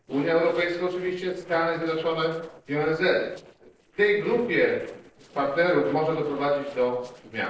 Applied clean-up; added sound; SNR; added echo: neural separator model SepFormer DNS4.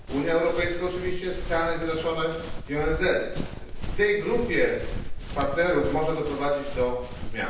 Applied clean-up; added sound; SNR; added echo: none; Run; 5 dB; reverberation time 0.9 s.